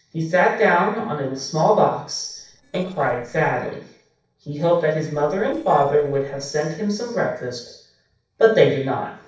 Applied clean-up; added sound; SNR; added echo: neural separator model SepFormer DNS4.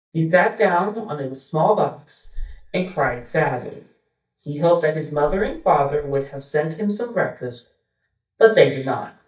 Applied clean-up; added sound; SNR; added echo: neural mask model DeepFilterNet 3.